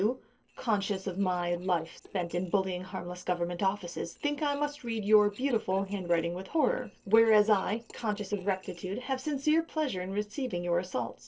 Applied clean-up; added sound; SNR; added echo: neural separator model SepFormer DNS4.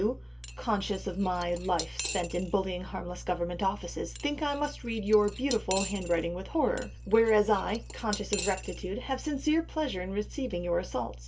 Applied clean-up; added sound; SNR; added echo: none; Cutlery, silverware / Dishes, pots, and pans; 12 dB; reverberation time 0.2 s.